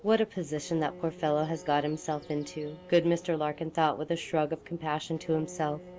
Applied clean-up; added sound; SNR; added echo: none; Bowed string instrument + Bird; 19 dB; none.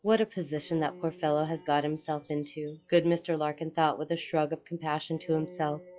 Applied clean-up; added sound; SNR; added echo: classical method log-MMSE.